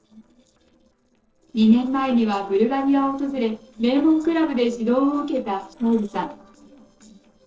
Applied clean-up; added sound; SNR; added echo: neural separator model SepFormer DNS4.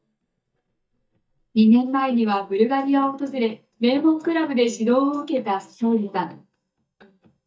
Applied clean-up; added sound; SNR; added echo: neural mask model DeepFilterNet 3.